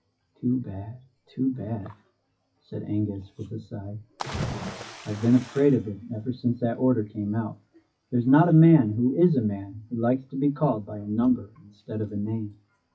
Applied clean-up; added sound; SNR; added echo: classical method WPE with log-MMSE.